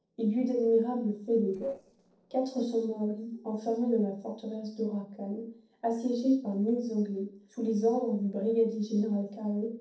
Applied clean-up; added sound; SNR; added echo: neural separator model SepFormer DNS4.